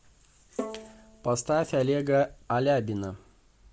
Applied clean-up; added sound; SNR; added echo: none; Bowed string instrument; 15 dB; none.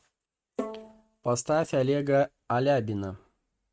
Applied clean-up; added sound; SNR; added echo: neural mask model RNNoise.